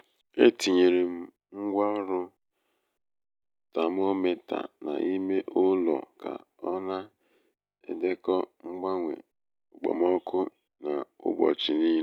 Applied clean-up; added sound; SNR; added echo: none; none; none; none.